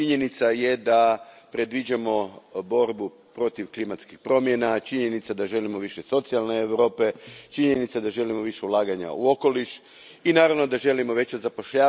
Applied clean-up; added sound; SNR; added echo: none; none; none; none.